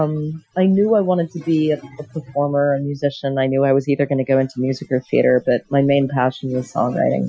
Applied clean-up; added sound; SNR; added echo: classical method Wiener filter.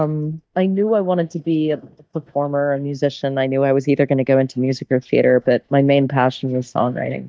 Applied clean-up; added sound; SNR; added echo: neural mask model DeepFilterNet 3.